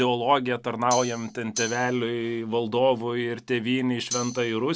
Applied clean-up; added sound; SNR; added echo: none; Tambourine; 10 dB; none.